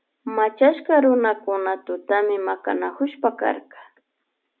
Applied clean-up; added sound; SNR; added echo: none; none; none; none.